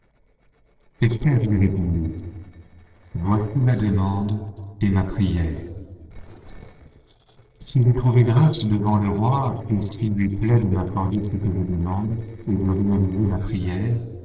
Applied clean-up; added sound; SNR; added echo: neural separator model SepFormer DNS4.